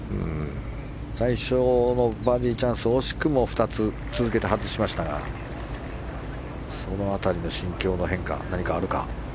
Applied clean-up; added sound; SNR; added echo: none; none; none; none.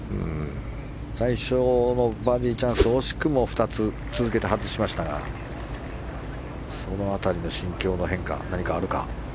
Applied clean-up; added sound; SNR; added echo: none; Whoosh, swoosh, swish; -2 dB; none.